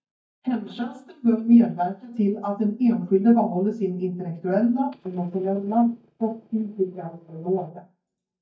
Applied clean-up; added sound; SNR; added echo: neural mask model DeepFilterNet 3.